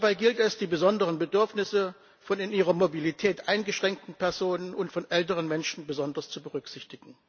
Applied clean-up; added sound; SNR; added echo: none; none; none; none.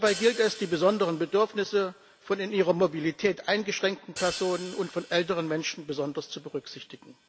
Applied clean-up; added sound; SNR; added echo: none; Hi-hat; 17 dB; none.